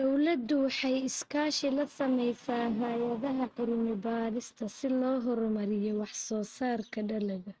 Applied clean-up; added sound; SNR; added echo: neural mask model RNNoise.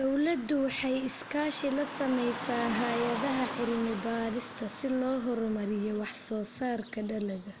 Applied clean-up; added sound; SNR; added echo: none; Car passing by / Traffic noise, roadway noise; 10 dB; none.